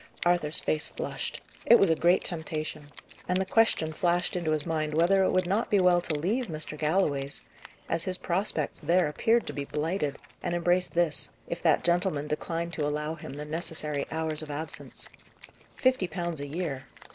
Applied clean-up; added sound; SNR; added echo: none; Wind instrument, woodwind instrument; 18 dB; none.